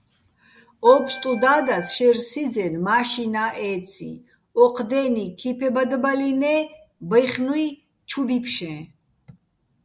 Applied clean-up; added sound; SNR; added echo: none; Organ; 13 dB; none.